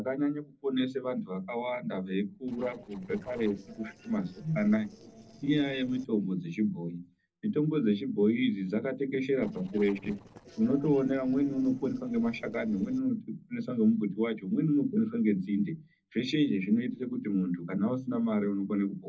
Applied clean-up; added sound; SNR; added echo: neural separator model SepFormer DNS4.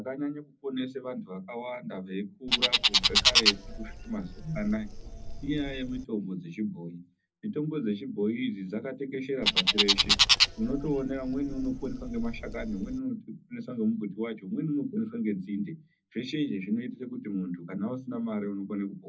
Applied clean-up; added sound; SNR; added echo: none; Bird; -5 dB; reverberation time 0.4 s.